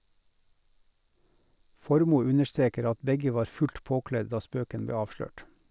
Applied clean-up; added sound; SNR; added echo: none; none; none; none.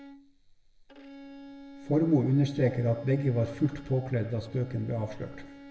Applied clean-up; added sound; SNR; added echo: none; Bowed string instrument; 18 dB; reverberation time 0.8 s.